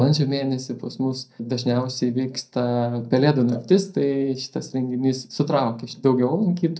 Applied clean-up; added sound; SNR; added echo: neural mask model DeepFilterNet 3.